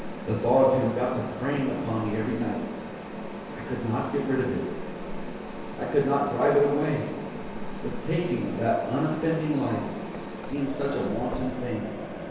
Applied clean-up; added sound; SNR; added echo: none; Mechanisms; 8 dB; reverberation time 1.2 s.